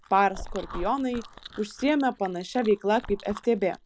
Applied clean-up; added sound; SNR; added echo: none; Chewing, mastication; 15 dB; none.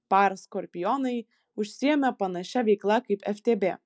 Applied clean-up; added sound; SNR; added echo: none; none; none; none.